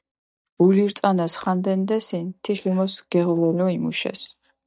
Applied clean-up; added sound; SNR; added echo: neural mask model DeepFilterNet 3.